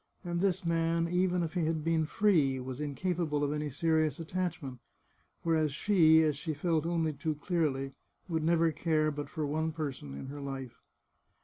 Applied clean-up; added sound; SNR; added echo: none; none; none; none.